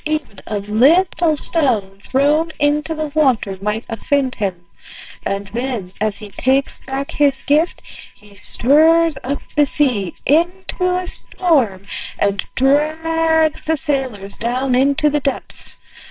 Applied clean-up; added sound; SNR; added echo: neural separator model SepFormer WHAMR!.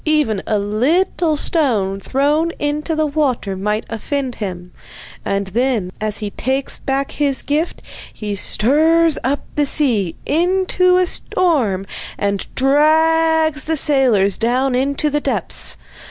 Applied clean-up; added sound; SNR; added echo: none; none; none; none.